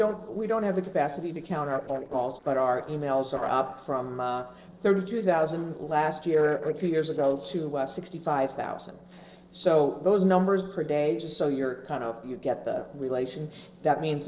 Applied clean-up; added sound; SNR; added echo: neural separator model SepFormer DNS4.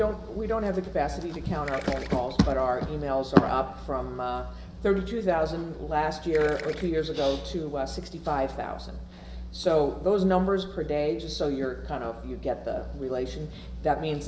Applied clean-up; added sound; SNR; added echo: none; Gurgling; 16 dB; reverberation time 2.7 s.